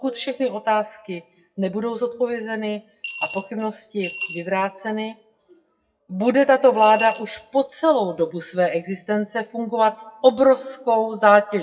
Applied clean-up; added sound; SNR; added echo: classical method WPE with log-MMSE.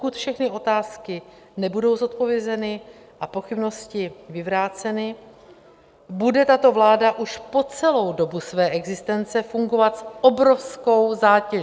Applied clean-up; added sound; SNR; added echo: none; none; none; none.